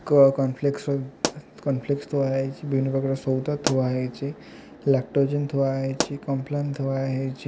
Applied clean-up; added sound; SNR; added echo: none; Explosion; 12 dB; none.